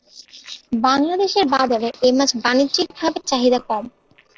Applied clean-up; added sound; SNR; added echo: neural separator model SepFormer DNS4.